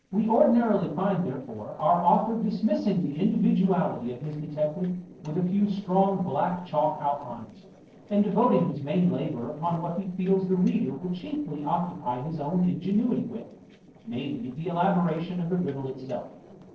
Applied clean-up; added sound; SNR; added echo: neural separator model SepFormer DNS4.